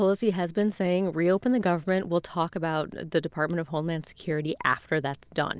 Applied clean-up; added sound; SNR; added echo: none; none; none; none.